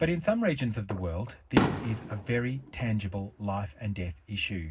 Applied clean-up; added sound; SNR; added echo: none; Fireworks; 4 dB; reverberation time 0.4 s.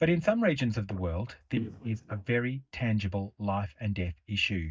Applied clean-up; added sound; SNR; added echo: neural mask model DeepFilterNet 3.